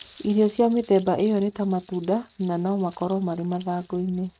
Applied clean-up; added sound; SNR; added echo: neural mask model RNNoise.